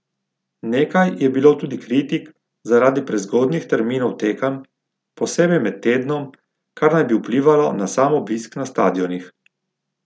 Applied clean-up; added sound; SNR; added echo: none; none; none; none.